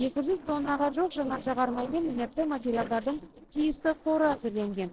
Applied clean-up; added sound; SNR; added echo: neural separator model SepFormer DNS4.